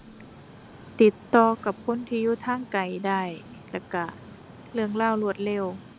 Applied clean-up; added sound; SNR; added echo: none; Train + Boat, Water vehicle; 19 dB; none.